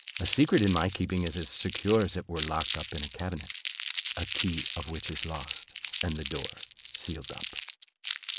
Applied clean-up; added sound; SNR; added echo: none; Crumpling, crinkling; -2 dB; none.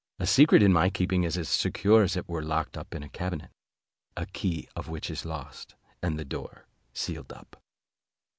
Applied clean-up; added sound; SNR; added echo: none; none; none; none.